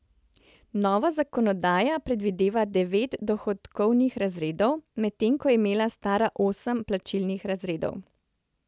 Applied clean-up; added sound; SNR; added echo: none; none; none; none.